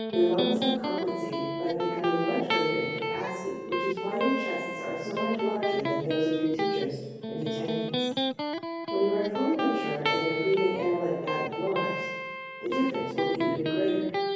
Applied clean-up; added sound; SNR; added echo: none; Electric guitar; 2 dB; reverberation time 1.3 s.